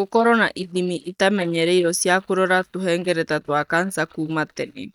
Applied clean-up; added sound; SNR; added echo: neural mask model DeepFilterNet 3.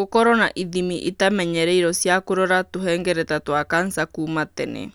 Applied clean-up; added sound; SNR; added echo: none; none; none; none.